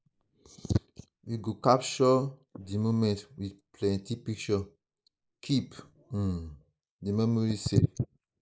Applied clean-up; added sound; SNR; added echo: neural mask model Resemble Enhance denoiser.